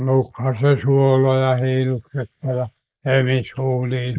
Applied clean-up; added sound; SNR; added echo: neural mask model Resemble Enhance denoiser.